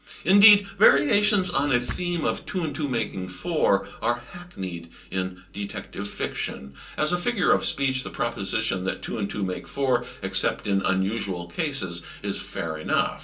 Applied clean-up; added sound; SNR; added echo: none; Drawer open or close; 15 dB; reverberation time 0.2 s.